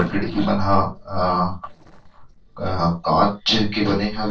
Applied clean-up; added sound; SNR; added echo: neural separator model SepFormer DNS4.